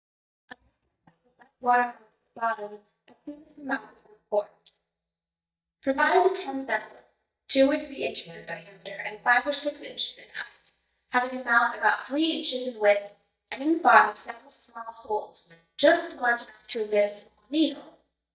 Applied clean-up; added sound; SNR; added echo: neural mask model DeepFilterNet 3.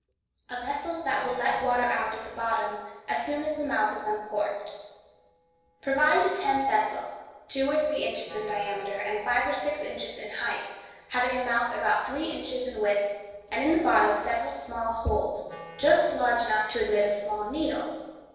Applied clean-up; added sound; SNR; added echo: neural separator model SepFormer DNS4.